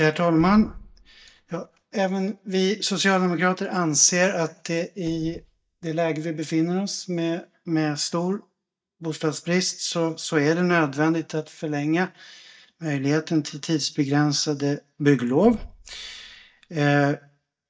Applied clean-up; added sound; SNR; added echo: neural mask model DeepFilterNet 3.